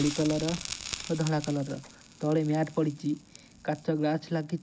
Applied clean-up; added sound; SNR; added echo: none; Crackle; 13 dB; none.